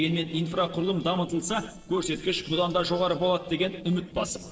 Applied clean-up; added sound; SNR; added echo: neural separator model SepFormer DNS4.